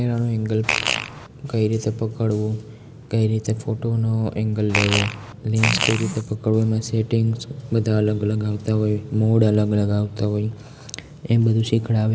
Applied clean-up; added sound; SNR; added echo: none; Fart; 3 dB; none.